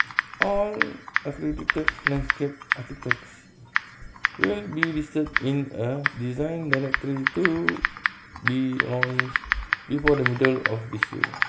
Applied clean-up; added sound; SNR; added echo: none; Typing; 0 dB; none.